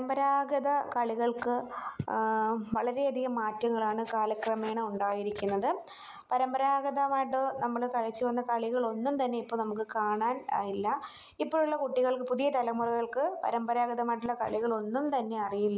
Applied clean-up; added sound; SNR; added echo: none; none; none; none.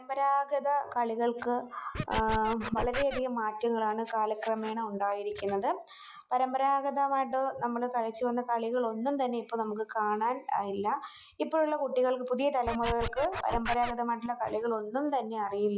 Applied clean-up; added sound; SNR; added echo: classical method log-MMSE.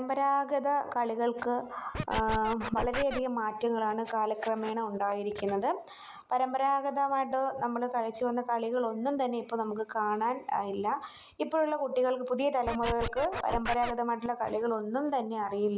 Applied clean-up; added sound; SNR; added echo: none; Scratching (performance technique); 6 dB; none.